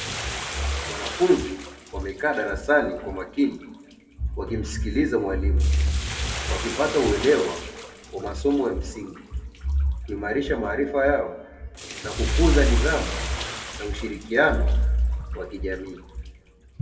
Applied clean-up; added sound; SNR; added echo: none; Bathtub (filling or washing); 12 dB; reverberation time 1.0 s.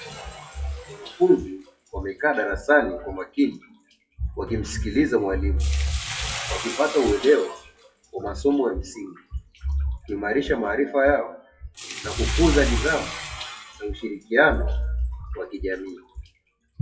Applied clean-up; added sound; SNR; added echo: classical method WPE with log-MMSE.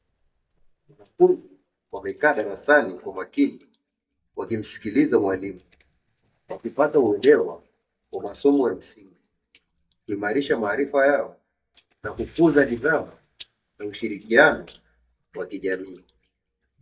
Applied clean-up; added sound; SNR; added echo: neural mask model DeepFilterNet 3.